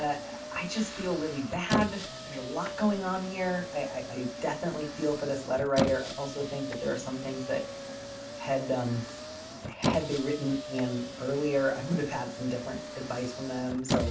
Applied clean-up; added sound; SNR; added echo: none; Squeak; 5 dB; reverberation time 0.2 s.